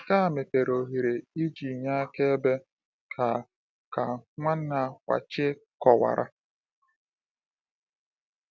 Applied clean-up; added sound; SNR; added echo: none; none; none; none.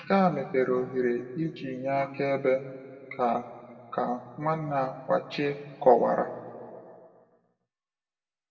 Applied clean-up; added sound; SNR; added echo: none; none; none; reverberation time 1.8 s.